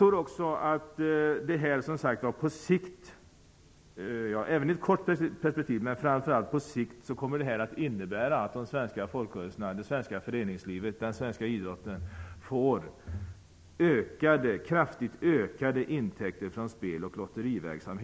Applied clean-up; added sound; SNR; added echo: none; none; none; none.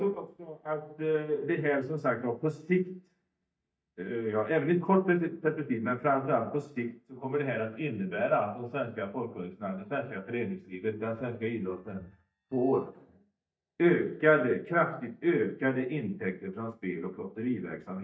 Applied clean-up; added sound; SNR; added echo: neural mask model DeepFilterNet 3.